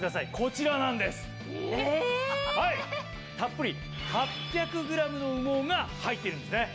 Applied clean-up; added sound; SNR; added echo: none; none; none; none.